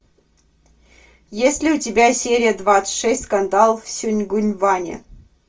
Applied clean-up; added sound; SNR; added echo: none; none; none; reverberation time 0.2 s.